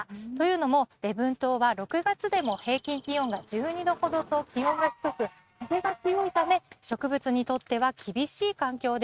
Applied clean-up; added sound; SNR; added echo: neural mask model RNNoise.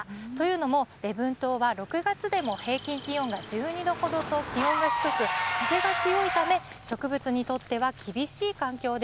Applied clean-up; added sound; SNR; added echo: none; Engine / Car; 5 dB; none.